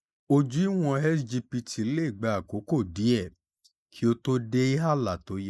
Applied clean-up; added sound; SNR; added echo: neural mask model Resemble Enhance denoiser.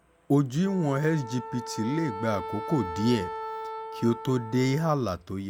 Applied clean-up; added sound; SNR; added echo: none; Wind instrument, woodwind instrument; 10 dB; none.